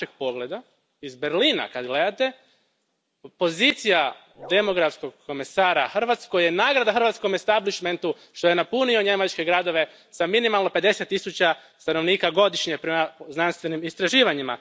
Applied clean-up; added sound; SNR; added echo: none; Bark; 16 dB; none.